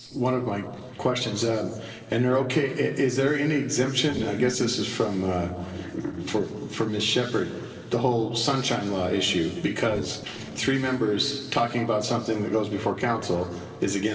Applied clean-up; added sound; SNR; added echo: neural separator model SepFormer DNS4.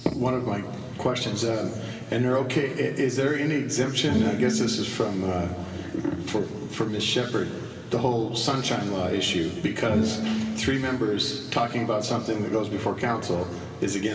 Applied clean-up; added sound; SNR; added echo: none; Bowed string instrument; 5 dB; reverberation time 2.8 s.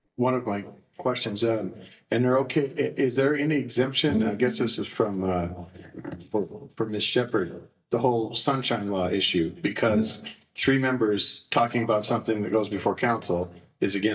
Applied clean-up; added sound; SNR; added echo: neural mask model DeepFilterNet 3.